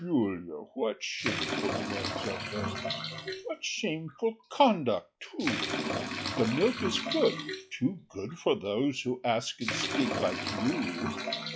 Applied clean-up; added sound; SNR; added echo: classical method log-MMSE.